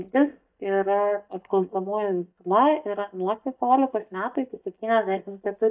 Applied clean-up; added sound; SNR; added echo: neural mask model DeepFilterNet 3.